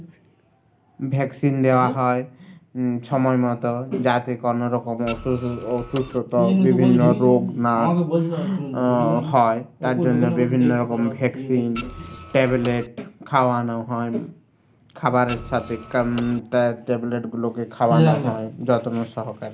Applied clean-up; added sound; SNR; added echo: none; Printer; 14 dB; none.